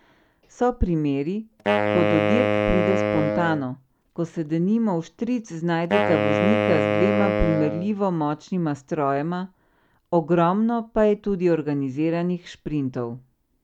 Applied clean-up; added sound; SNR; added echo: none; Wind instrument, woodwind instrument; 0 dB; none.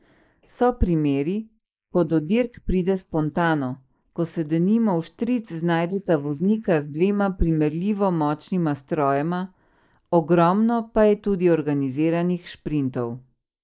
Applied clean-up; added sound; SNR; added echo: neural mask model Resemble Enhance denoiser.